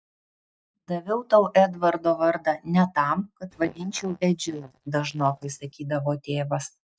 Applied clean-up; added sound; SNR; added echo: neural mask model DeepFilterNet 3.